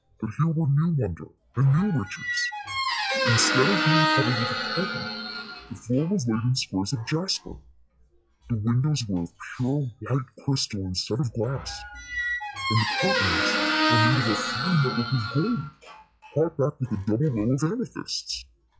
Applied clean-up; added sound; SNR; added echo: classical method log-MMSE.